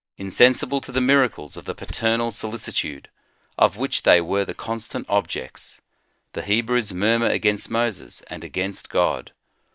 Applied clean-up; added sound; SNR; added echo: neural mask model DeepFilterNet 3.